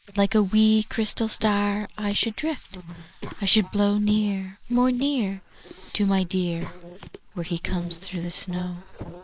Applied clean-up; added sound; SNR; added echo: neural mask model Resemble Enhance denoiser.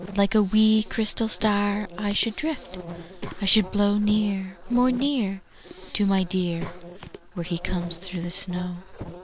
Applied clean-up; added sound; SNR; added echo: none; Breathing + Insect; 15 dB; none.